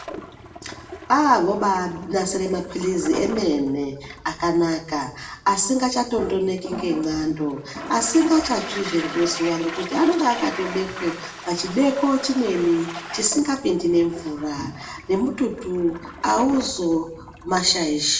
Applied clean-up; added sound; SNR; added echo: none; Toilet flush; 14 dB; reverberation time 0.6 s.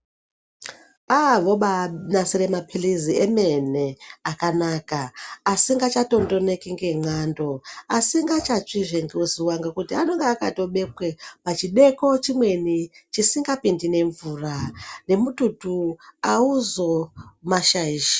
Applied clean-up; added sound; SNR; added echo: none; none; none; none.